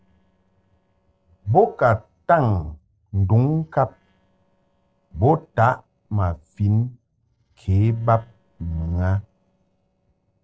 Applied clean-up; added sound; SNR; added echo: neural separator model SepFormer DNS4.